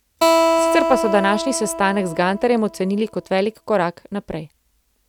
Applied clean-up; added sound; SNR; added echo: none; Acoustic guitar; 1 dB; none.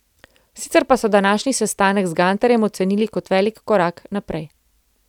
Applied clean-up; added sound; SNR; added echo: none; none; none; none.